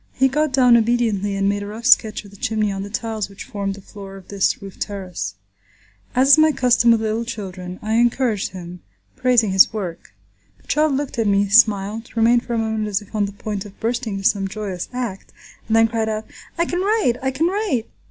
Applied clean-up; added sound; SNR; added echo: none; none; none; none.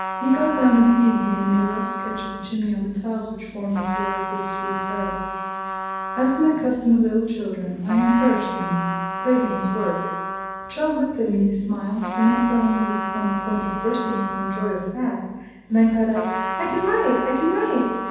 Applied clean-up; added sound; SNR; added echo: none; Trumpet; 7 dB; reverberation time 1.1 s.